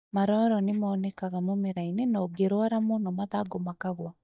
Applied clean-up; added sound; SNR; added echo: neural mask model DeepFilterNet 3.